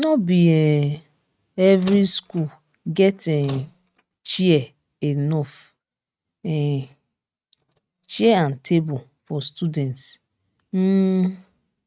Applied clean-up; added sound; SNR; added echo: neural mask model RNNoise.